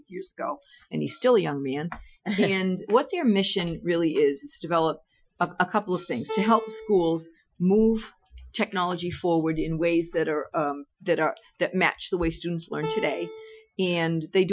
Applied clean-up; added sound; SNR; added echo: classical method Wiener filter.